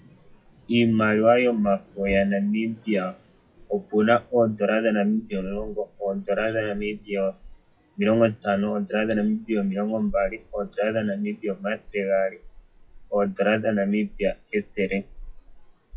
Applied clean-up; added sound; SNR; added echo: classical method WPE with log-MMSE.